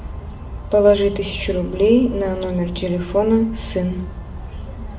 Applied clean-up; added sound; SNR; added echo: none; Bird vocalization, bird call, bird song; 11 dB; reverberation time 0.6 s.